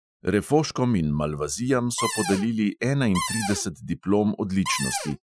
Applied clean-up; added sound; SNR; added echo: classical method Wiener filter.